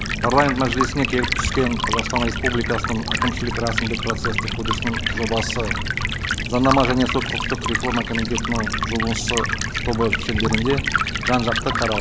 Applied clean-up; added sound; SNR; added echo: none; Stream; 0 dB; none.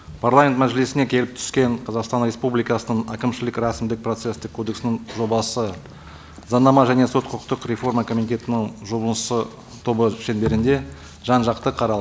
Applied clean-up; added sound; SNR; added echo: none; none; none; none.